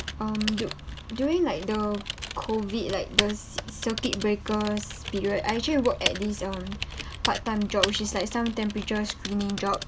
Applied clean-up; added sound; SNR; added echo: none; Typing; 7 dB; none.